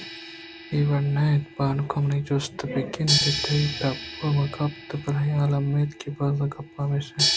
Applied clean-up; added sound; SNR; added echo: none; Crash cymbal; 7 dB; none.